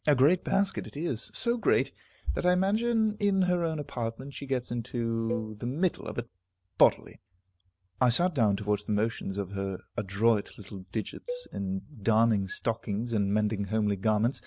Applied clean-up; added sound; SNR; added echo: none; Cowbell; 15 dB; none.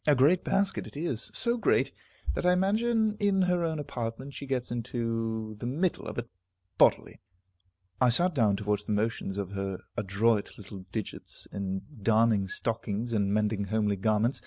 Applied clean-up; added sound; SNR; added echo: none; none; none; none.